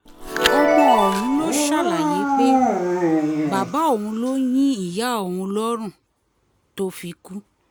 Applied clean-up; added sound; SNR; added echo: none; Dog + Chime; -3 dB; none.